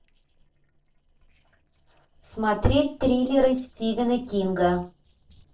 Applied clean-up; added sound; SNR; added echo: neural separator model SepFormer DNS4.